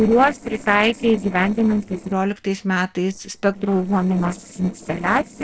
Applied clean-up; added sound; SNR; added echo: neural separator model SepFormer DNS4.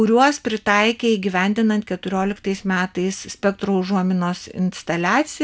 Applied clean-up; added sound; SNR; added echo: none; none; none; none.